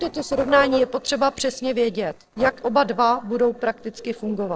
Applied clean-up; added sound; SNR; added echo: neural separator model SepFormer DNS4.